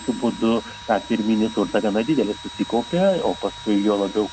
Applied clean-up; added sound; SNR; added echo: none; Engine / Drill; 16 dB; none.